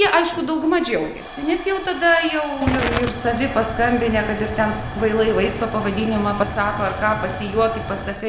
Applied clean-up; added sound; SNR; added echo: none; Tick / Hiss / Explosion / Fire; 9 dB; none.